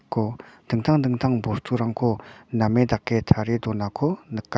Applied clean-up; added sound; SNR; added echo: none; none; none; none.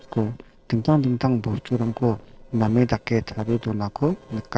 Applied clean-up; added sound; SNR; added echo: neural separator model SepFormer DNS4.